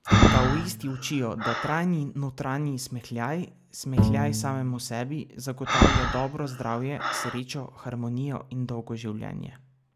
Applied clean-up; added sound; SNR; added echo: none; Bowed string instrument + Breathing; -2 dB; none.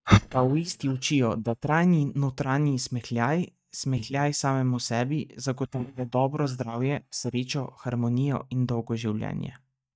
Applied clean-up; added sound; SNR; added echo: neural mask model DeepFilterNet 3.